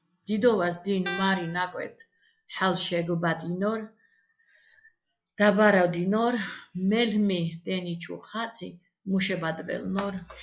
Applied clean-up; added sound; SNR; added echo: classical method log-MMSE.